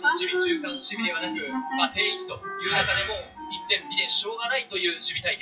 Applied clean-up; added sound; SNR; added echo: classical method WPE with log-MMSE.